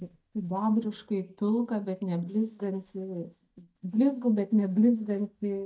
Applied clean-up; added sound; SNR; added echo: neural mask model DeepFilterNet 3.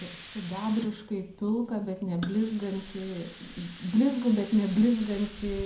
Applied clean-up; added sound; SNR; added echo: none; Hiss; 16 dB; reverberation time 0.4 s.